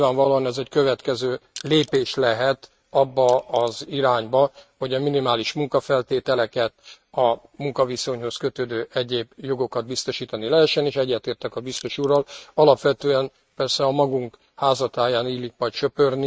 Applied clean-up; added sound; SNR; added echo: neural mask model RNNoise.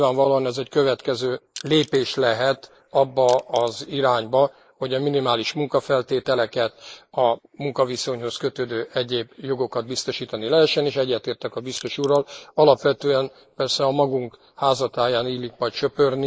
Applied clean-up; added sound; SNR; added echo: neural mask model Resemble Enhance denoiser.